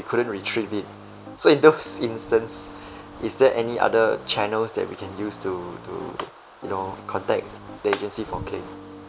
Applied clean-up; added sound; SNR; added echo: none; Piano; 18 dB; none.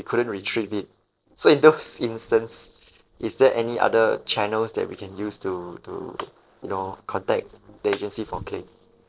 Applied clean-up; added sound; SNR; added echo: neural separator model SepFormer DNS4.